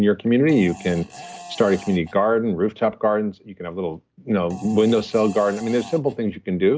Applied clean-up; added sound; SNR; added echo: none; Fart; 18 dB; none.